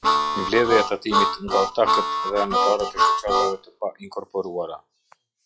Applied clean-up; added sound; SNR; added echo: classical method log-MMSE.